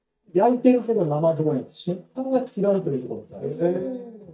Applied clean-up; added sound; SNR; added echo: neural mask model DeepFilterNet 3.